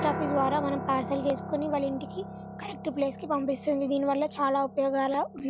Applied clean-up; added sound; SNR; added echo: none; Piano; 9 dB; none.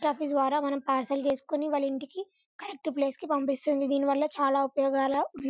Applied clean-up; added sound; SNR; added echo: none; none; none; none.